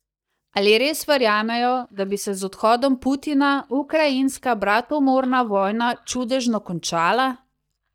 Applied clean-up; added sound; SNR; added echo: neural mask model DeepFilterNet 3.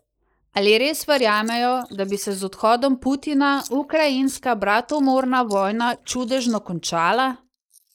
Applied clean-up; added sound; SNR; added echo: neural mask model Resemble Enhance denoiser.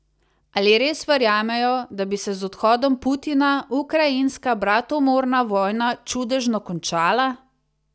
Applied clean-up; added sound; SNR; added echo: none; none; none; none.